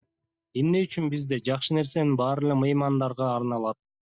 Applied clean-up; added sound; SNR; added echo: neural mask model DeepFilterNet 3.